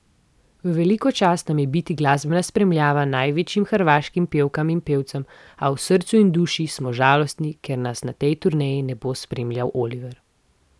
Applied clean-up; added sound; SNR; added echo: none; none; none; none.